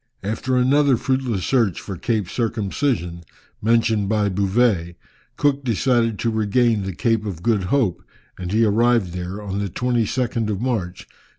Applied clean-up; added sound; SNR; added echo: none; none; none; none.